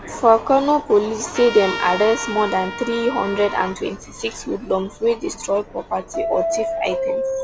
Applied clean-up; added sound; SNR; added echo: none; Trumpet + Subway, metro, underground; 8 dB; none.